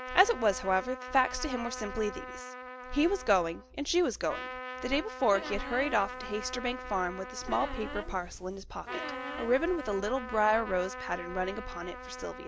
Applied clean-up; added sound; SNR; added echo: none; Trumpet + Squeak; 10 dB; none.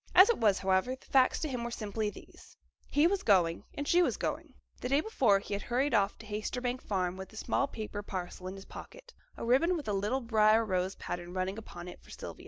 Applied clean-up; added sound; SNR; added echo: none; none; none; none.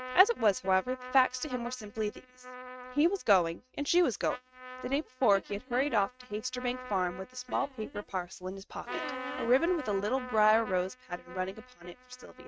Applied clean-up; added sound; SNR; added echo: neural mask model RNNoise.